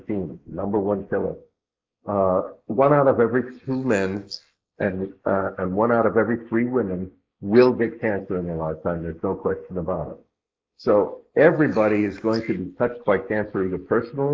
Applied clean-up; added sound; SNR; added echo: neural mask model Resemble Enhance denoiser.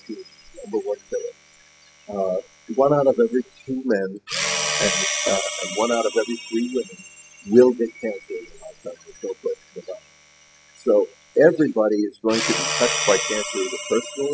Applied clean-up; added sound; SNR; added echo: classical method spectral subtraction.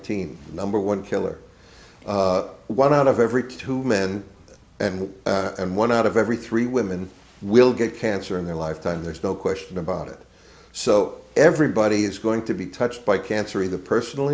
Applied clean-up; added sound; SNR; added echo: none; none; none; none.